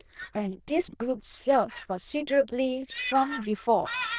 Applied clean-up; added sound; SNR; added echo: neural diffusion model UNIVERSE++.